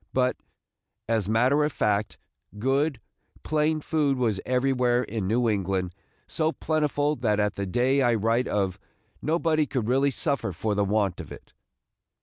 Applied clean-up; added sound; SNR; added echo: none; none; none; none.